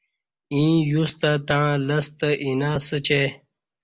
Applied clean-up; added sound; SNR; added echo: none; none; none; none.